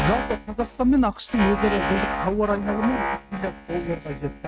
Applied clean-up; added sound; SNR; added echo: neural mask model RNNoise.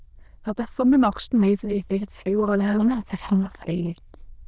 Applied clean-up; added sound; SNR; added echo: neural diffusion model UNIVERSE++.